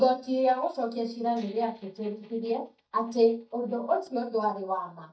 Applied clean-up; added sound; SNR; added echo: neural mask model DeepFilterNet 3.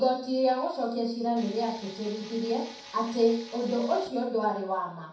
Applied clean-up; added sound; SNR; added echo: none; Tools; 18 dB; reverberation time 0.6 s.